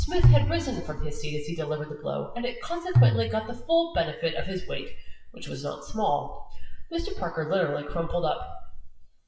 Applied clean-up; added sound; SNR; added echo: classical method WPE with log-MMSE.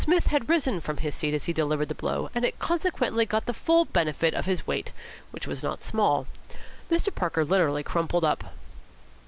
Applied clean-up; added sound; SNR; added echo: none; none; none; none.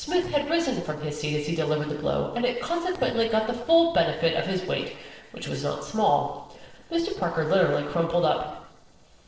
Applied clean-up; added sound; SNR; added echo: neural separator model SepFormer DNS4.